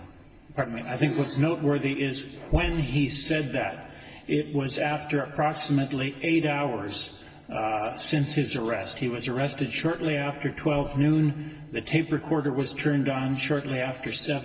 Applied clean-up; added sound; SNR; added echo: none; none; none; reverberation time 1.3 s.